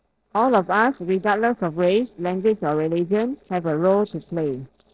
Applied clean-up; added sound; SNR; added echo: neural separator model SepFormer DNS4.